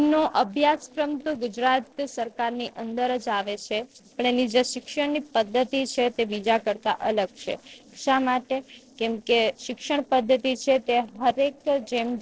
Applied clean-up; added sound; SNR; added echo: neural separator model SepFormer DNS4.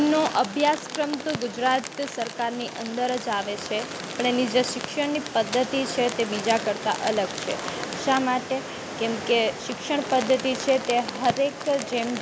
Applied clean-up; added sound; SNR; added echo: none; Crumpling, crinkling; 14 dB; none.